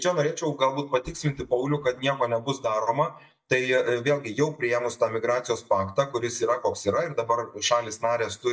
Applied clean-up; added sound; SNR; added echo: neural mask model DeepFilterNet 3.